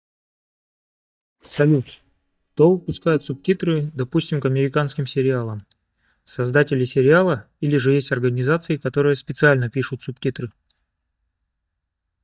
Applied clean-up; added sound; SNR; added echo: neural mask model DeepFilterNet 3.